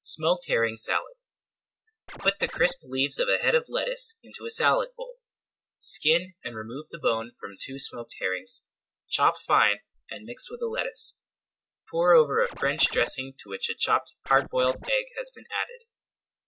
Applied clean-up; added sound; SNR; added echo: none; Scratching (performance technique); 13 dB; none.